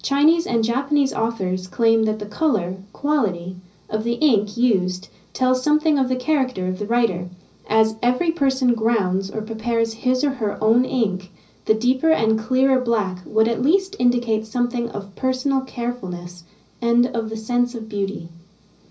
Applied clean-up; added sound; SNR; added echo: none; none; none; reverberation time 0.5 s.